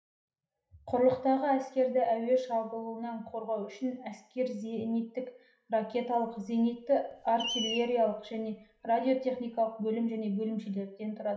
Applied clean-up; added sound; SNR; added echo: none; Screech; 12 dB; reverberation time 0.5 s.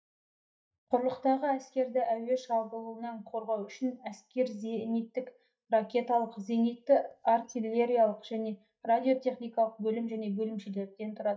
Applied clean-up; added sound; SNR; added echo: neural mask model DeepFilterNet 3.